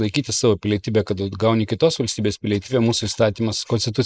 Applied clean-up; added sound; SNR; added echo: neural mask model Resemble Enhance denoiser.